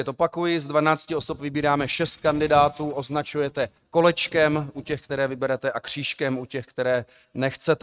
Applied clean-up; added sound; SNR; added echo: neural mask model RNNoise.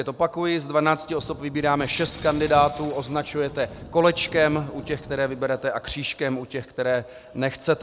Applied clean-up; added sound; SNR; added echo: none; Thunder + Tools; 17 dB; none.